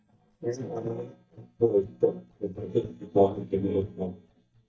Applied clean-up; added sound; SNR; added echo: neural mask model DeepFilterNet 3.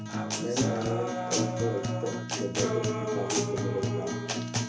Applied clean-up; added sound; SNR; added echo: none; Acoustic guitar; -4 dB; reverberation time 0.3 s.